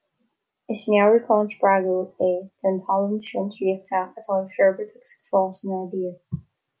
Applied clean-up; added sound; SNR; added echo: none; none; none; none.